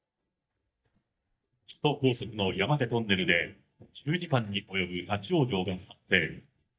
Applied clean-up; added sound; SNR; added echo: neural mask model DeepFilterNet 3.